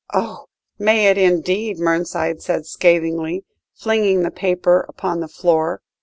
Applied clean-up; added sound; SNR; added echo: none; none; none; none.